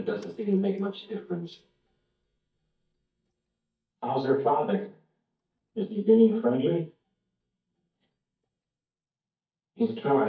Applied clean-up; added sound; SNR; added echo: neural mask model DeepFilterNet 3.